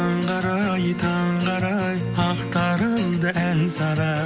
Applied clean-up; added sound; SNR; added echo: none; none; none; none.